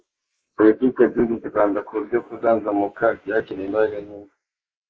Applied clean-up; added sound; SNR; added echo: neural mask model Resemble Enhance denoiser.